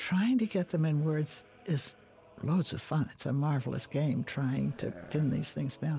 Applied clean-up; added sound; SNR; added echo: none; Burping, eructation; 16 dB; none.